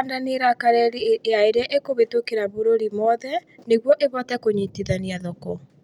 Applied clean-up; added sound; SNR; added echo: none; none; none; none.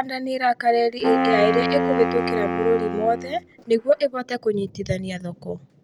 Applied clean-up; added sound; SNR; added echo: none; Wind instrument, woodwind instrument; 2 dB; none.